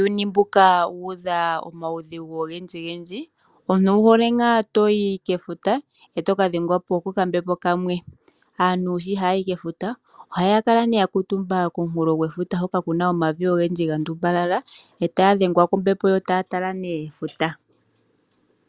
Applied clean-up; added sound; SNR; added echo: none; none; none; none.